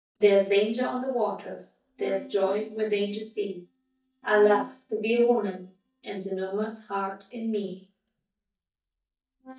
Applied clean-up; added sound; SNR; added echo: neural mask model DeepFilterNet 3.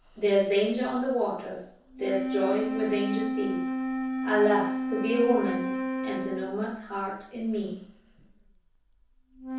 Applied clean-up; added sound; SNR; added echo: none; Wind instrument, woodwind instrument; 4 dB; reverberation time 0.6 s.